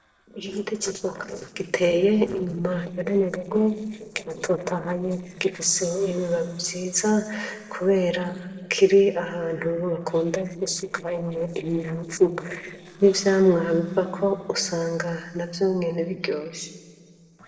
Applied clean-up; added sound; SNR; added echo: neural separator model SepFormer DNS4.